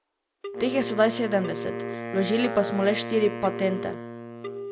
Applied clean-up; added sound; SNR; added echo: none; Telephone + Wind instrument, woodwind instrument; 7 dB; none.